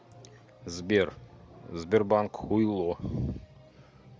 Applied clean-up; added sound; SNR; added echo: none; none; none; none.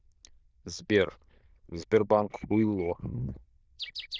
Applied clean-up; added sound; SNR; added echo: neural diffusion model UNIVERSE++.